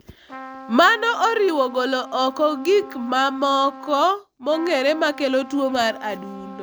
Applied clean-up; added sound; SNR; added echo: none; Trumpet; 17 dB; none.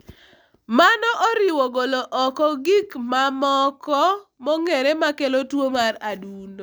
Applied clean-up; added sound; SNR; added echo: none; none; none; none.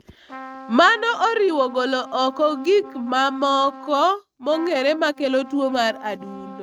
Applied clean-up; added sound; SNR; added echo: neural mask model RNNoise.